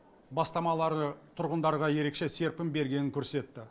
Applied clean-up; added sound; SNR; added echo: none; none; none; none.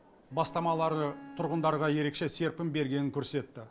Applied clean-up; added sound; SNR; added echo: none; Bowed string instrument; 17 dB; none.